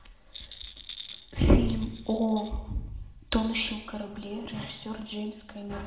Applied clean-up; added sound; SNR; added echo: none; Rattle; 17 dB; reverberation time 0.8 s.